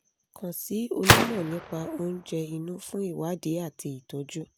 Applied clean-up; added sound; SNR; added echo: none; Gunshot, gunfire; -3 dB; none.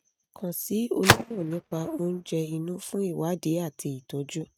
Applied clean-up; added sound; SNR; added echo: neural mask model RNNoise.